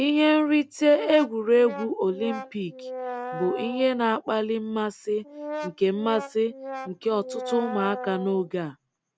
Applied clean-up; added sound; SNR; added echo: none; Brass instrument; 11 dB; none.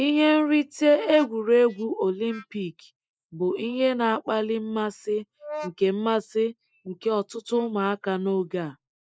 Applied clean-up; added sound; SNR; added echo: neural mask model Resemble Enhance denoiser.